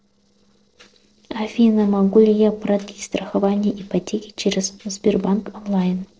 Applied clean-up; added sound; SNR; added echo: neural separator model SepFormer DNS4.